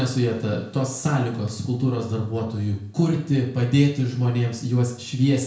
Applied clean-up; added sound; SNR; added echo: none; none; none; reverberation time 0.5 s.